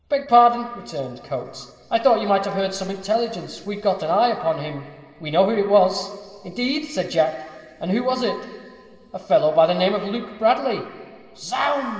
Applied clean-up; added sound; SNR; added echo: none; none; none; reverberation time 2.9 s.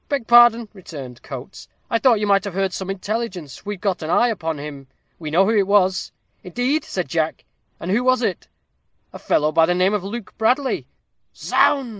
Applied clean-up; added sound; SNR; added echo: none; none; none; none.